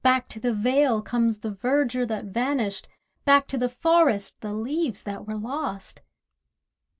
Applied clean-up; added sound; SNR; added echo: none; none; none; none.